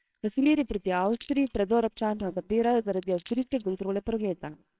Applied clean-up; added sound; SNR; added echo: neural separator model SepFormer WHAMR!.